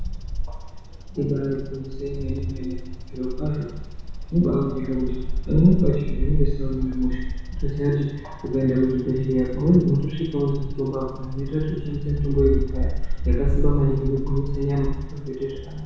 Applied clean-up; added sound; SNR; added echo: none; Bird vocalization, bird call, bird song; 2 dB; reverberation time 1.1 s.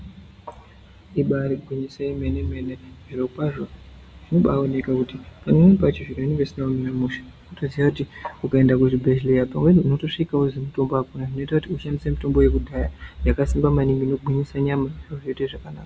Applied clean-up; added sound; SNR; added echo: none; none; none; none.